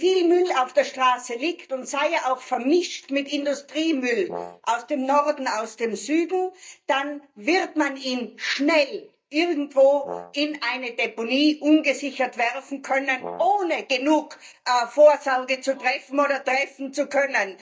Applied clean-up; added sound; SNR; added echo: neural mask model DeepFilterNet 3.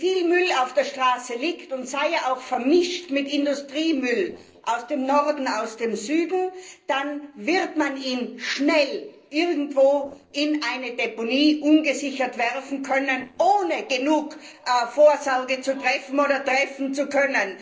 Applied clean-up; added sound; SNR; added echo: neural separator model SepFormer DNS4.